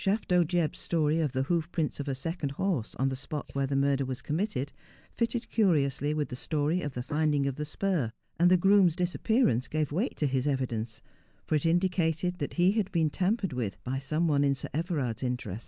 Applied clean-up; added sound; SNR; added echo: neural mask model Resemble Enhance denoiser.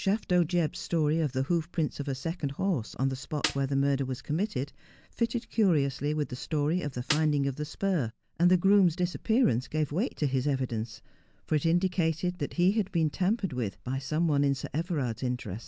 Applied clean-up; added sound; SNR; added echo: none; Snare drum; 8 dB; none.